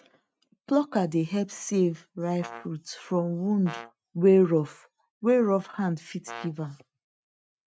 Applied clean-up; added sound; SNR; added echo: neural mask model RNNoise.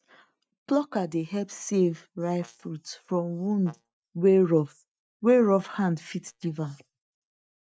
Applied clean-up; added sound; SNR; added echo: neural mask model DeepFilterNet 3.